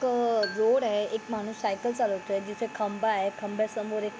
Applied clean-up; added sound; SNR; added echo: none; Marimba, xylophone; 15 dB; none.